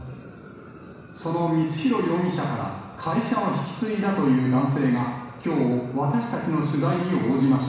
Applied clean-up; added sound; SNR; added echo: none; Fire; 19 dB; reverberation time 1.1 s.